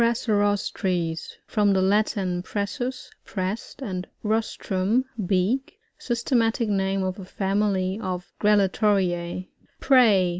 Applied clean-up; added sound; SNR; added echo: none; none; none; none.